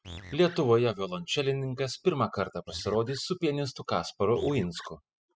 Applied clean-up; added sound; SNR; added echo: classical method spectral subtraction.